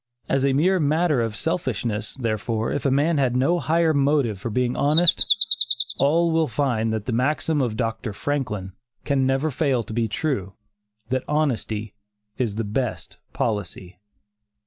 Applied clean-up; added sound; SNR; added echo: none; Bird vocalization, bird call, bird song; -5 dB; none.